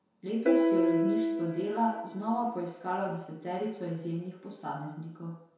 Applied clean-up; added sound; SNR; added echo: none; Piano; -3 dB; reverberation time 0.7 s.